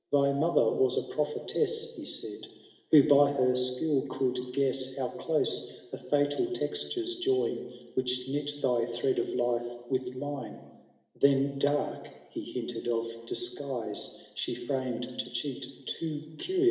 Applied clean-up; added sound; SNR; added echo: none; none; none; reverberation time 1.1 s.